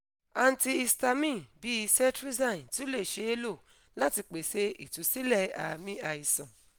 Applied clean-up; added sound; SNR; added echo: none; none; none; none.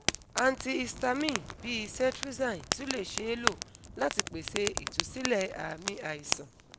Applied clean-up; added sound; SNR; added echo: none; Fire; 2 dB; none.